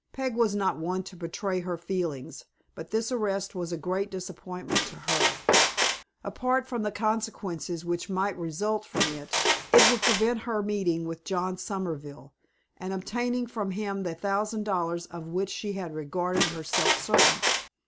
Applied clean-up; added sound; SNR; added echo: none; Squeak; -5 dB; none.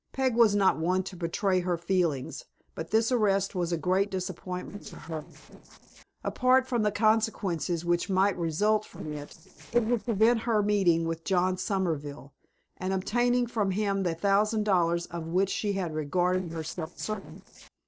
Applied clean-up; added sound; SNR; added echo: neural separator model SepFormer DNS4.